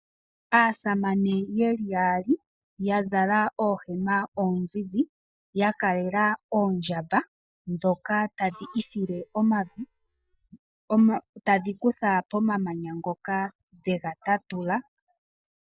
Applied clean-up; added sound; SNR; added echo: neural mask model DeepFilterNet 3.